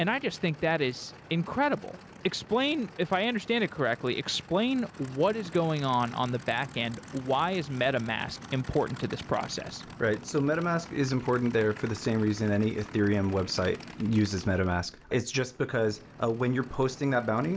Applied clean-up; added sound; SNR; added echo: none; Idling / Aircraft; 18 dB; none.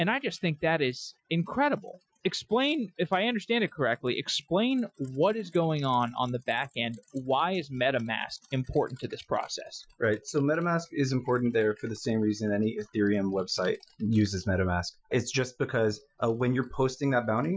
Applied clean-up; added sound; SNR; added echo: classical method Wiener filter.